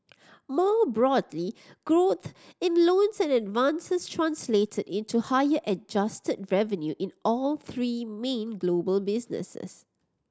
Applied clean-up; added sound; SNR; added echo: none; none; none; none.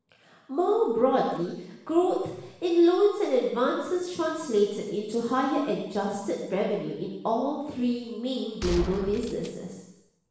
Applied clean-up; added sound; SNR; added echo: none; Gunshot, gunfire; 9 dB; reverberation time 0.9 s.